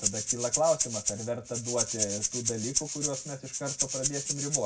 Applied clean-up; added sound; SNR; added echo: none; Rattle (instrument); -1 dB; reverberation time 0.4 s.